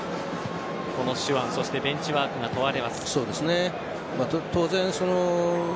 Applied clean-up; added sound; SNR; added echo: none; none; none; none.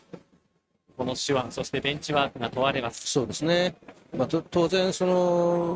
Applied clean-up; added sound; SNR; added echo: neural mask model RNNoise.